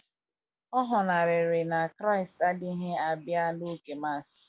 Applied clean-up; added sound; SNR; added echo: none; none; none; none.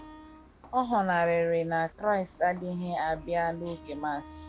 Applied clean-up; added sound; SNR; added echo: none; Wind instrument, woodwind instrument + Walk, footsteps; 20 dB; none.